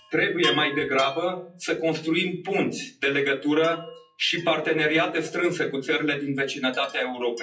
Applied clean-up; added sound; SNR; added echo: classical method WPE with log-MMSE.